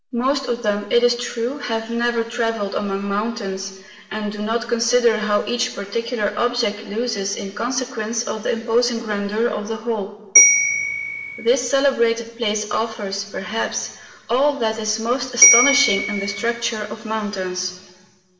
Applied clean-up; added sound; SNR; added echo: none; Bell; -4 dB; reverberation time 1.0 s.